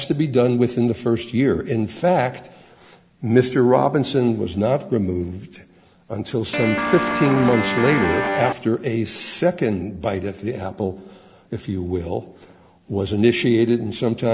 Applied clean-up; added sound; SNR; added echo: none; Guitar; 1 dB; none.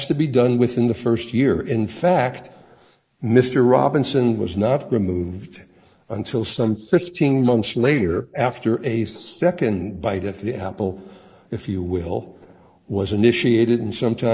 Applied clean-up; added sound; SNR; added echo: neural mask model Resemble Enhance denoiser.